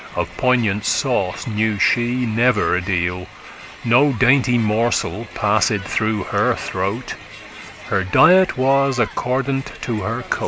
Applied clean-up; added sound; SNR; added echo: none; Crowd; 17 dB; none.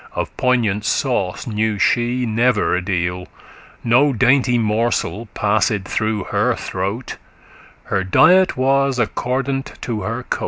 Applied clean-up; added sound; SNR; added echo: none; none; none; none.